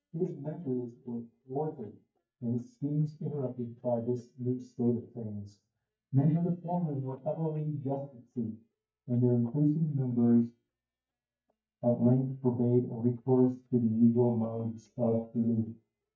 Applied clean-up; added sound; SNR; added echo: neural mask model DeepFilterNet 3.